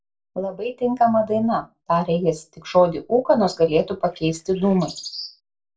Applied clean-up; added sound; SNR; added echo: neural separator model SepFormer DNS4.